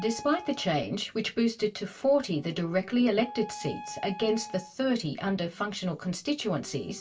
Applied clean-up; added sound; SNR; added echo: none; Wind instrument, woodwind instrument; 18 dB; reverberation time 0.2 s.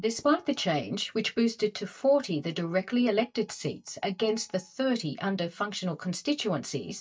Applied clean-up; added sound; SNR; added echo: neural mask model DeepFilterNet 3.